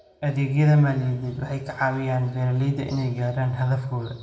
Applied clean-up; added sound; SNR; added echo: none; none; none; reverberation time 0.8 s.